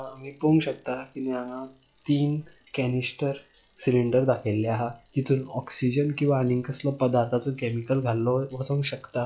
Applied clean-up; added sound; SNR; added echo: classical method log-MMSE.